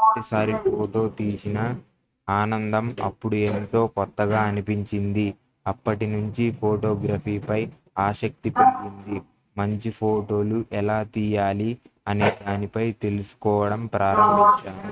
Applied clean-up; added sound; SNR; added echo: neural mask model RNNoise.